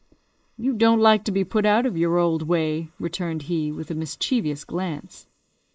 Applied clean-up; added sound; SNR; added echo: neural mask model Resemble Enhance denoiser.